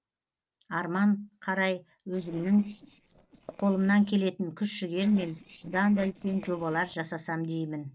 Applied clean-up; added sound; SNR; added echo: neural separator model SepFormer DNS4.